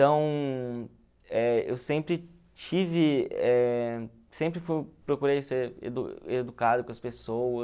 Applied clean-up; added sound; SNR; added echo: none; none; none; none.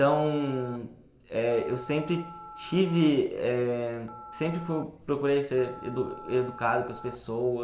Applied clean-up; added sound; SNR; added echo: none; Telephone; 18 dB; reverberation time 1.6 s.